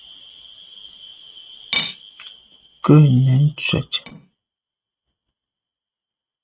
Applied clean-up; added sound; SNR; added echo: neural mask model RNNoise.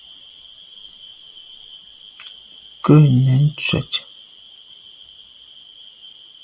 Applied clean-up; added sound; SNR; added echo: none; none; none; none.